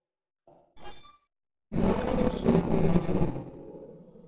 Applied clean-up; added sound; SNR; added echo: neural separator model SepFormer DNS4.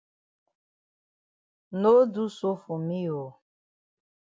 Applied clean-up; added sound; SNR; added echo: none; none; none; none.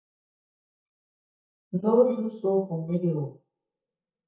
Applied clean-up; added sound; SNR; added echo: neural mask model DeepFilterNet 3.